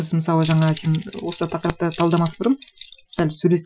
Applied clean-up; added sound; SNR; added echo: classical method Wiener filter.